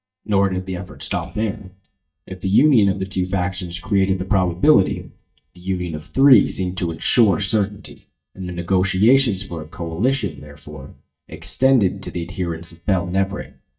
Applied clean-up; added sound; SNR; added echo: neural mask model DeepFilterNet 3.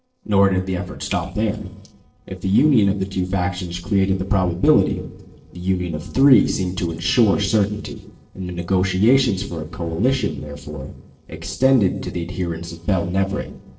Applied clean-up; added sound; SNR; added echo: neural separator model SepFormer DNS4.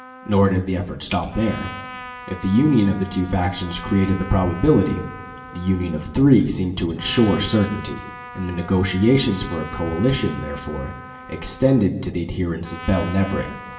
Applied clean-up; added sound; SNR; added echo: none; Trumpet; 16 dB; reverberation time 0.8 s.